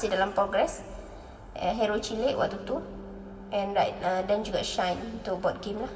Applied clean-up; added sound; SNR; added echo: none; Bass guitar; 19 dB; reverberation time 1.5 s.